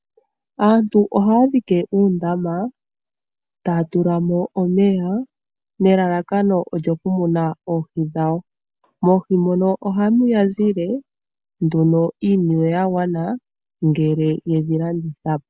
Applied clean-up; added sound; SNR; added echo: none; none; none; none.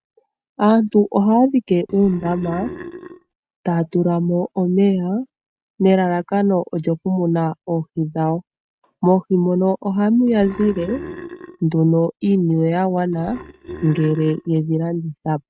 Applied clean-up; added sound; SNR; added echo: neural mask model RNNoise.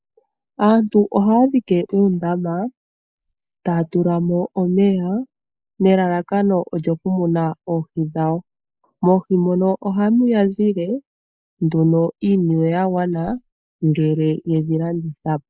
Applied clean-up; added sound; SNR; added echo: neural mask model Resemble Enhance denoiser.